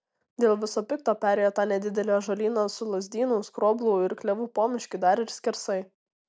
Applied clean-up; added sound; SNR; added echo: none; none; none; none.